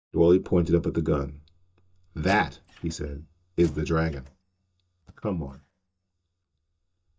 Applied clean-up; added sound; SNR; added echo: neural mask model DeepFilterNet 3.